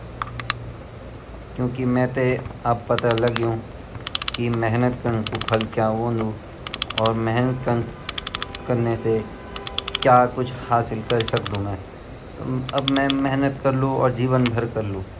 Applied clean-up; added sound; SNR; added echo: none; Clock; 12 dB; none.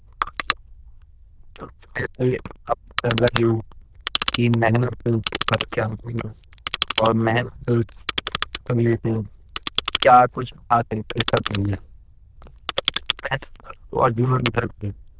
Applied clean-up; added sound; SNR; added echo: neural diffusion model UNIVERSE++.